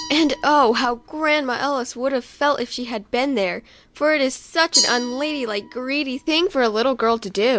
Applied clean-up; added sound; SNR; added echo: none; Glass; 11 dB; none.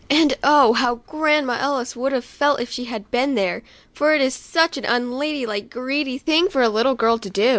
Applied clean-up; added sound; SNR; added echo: none; none; none; none.